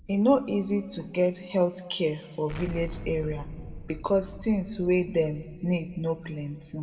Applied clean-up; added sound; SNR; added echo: none; Explosion; 15 dB; reverberation time 1.7 s.